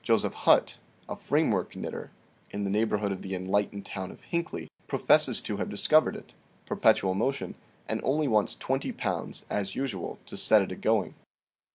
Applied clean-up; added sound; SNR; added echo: none; none; none; none.